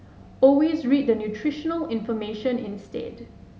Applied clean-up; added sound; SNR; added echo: none; none; none; none.